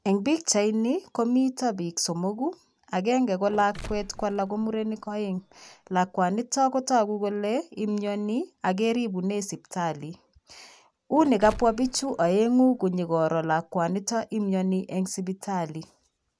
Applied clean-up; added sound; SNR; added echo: none; Mechanisms; 17 dB; none.